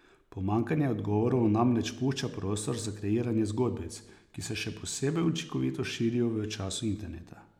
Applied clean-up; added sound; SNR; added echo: none; none; none; none.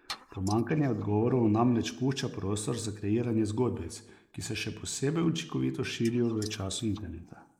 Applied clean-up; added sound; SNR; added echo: neural mask model Resemble Enhance denoiser.